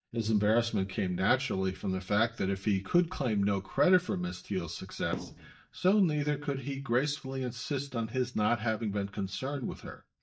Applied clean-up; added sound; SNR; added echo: neural mask model DeepFilterNet 3.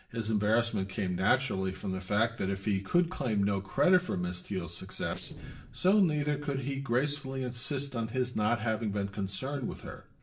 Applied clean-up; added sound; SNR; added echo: neural separator model SepFormer DNS4.